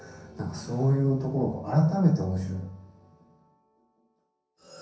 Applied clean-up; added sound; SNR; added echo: none; none; none; reverberation time 0.6 s.